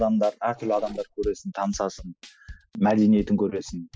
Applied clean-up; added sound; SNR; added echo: classical method spectral subtraction.